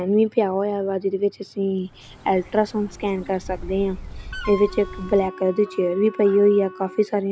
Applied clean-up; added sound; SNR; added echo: none; Wind instrument, woodwind instrument + Bird; 15 dB; none.